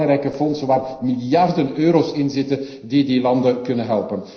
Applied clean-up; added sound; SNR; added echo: neural separator model SepFormer DNS4.